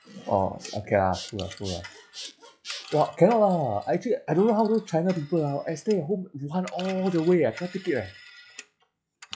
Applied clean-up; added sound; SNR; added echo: classical method log-MMSE.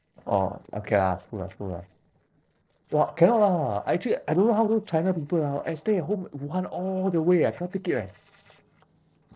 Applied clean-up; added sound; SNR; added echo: neural separator model SepFormer DNS4.